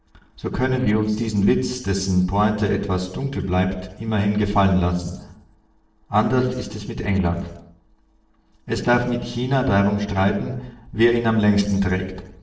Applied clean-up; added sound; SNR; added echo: neural separator model SepFormer DNS4.